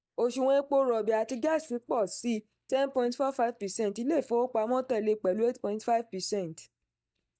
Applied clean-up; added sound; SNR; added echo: neural mask model DeepFilterNet 3.